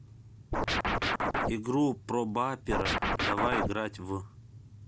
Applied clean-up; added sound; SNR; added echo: none; Scratching (performance technique); -4 dB; none.